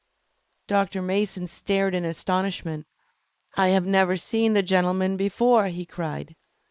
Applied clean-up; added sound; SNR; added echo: neural mask model Resemble Enhance denoiser.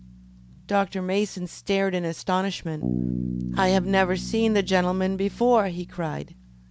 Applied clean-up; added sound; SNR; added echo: none; Bass guitar; 9 dB; none.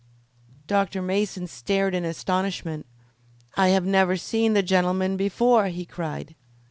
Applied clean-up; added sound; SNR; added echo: none; none; none; none.